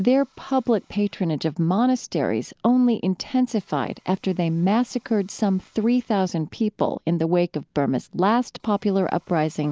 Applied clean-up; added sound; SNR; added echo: neural mask model Resemble Enhance denoiser.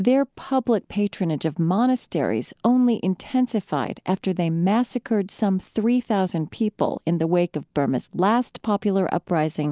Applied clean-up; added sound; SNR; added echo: none; none; none; none.